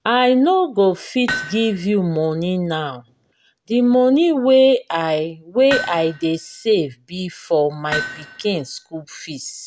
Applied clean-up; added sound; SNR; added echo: none; Hammer; 12 dB; none.